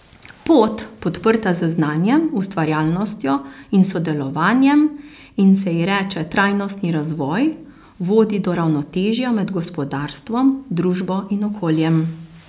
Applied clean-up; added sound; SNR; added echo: none; none; none; none.